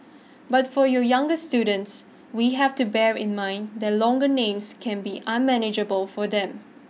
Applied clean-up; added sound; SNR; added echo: none; none; none; none.